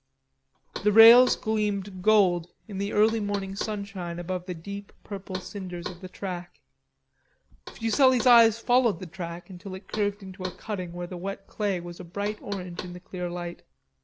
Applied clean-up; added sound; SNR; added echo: none; Knock; 17 dB; none.